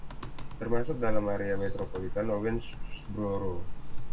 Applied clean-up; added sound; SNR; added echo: none; Computer keyboard; -3 dB; reverberation time 0.3 s.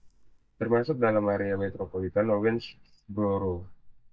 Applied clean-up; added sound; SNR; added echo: neural mask model DeepFilterNet 3.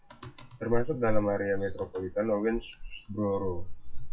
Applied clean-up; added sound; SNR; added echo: classical method WPE with log-MMSE.